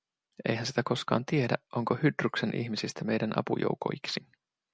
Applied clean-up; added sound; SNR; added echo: none; none; none; none.